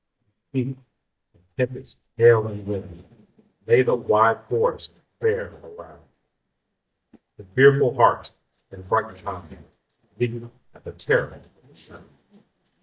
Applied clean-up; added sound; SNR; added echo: neural mask model DeepFilterNet 3.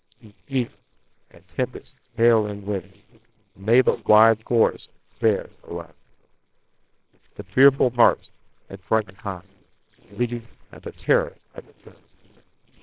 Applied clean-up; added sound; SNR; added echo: neural separator model SepFormer WHAMR!.